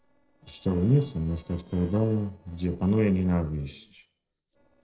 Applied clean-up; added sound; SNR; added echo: neural separator model SepFormer DNS4.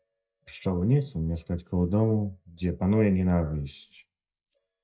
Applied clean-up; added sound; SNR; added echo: neural mask model DeepFilterNet 3.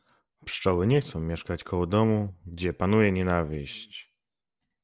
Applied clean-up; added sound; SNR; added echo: none; none; none; none.